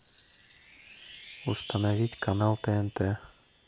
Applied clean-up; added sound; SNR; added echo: none; Wind chime; 3 dB; none.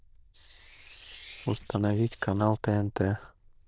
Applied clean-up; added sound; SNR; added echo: neural diffusion model UNIVERSE++.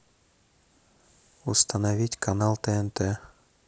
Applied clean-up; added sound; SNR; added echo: none; none; none; none.